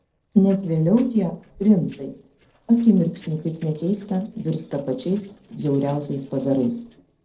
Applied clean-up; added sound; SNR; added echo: neural separator model SepFormer DNS4.